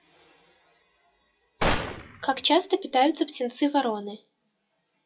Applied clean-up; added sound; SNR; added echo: classical method WPE with log-MMSE.